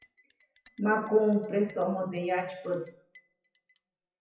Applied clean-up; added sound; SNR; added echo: classical method WPE with log-MMSE.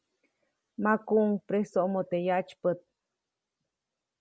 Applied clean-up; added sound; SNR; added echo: none; none; none; none.